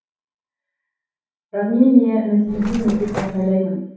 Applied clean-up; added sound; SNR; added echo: none; Mechanisms; 10 dB; reverberation time 0.9 s.